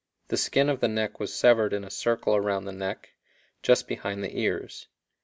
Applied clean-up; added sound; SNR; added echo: none; none; none; none.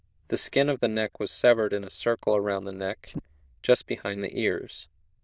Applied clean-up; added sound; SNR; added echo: neural diffusion model UNIVERSE++.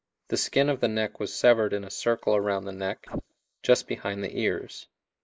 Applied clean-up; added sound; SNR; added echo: neural mask model Resemble Enhance denoiser.